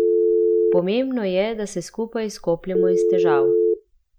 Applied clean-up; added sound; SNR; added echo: none; Telephone; -5 dB; none.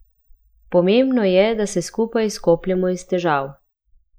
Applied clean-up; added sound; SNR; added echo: neural mask model Resemble Enhance denoiser.